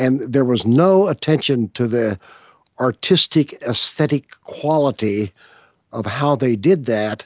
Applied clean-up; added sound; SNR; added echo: none; none; none; none.